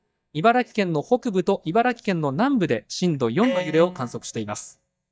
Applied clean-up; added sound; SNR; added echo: neural mask model DeepFilterNet 3.